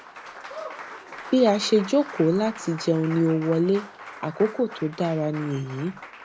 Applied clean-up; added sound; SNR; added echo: none; Applause; 15 dB; none.